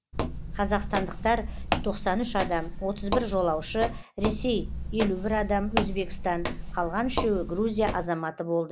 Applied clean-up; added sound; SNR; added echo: none; Walk, footsteps; 4 dB; none.